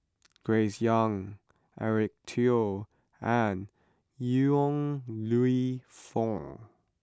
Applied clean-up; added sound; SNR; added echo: none; none; none; none.